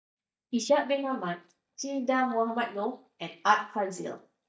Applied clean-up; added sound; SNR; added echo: neural mask model DeepFilterNet 3.